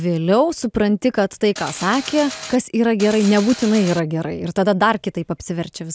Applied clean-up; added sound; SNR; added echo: none; Mechanisms; 13 dB; none.